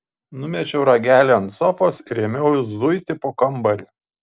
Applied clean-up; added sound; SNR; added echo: none; none; none; none.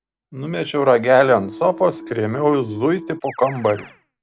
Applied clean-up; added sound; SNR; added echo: none; Keyboard (musical); 18 dB; none.